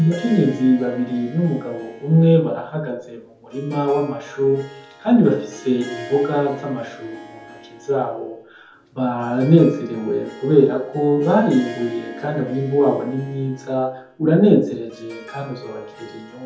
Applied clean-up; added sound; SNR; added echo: none; Harp; 19 dB; reverberation time 0.5 s.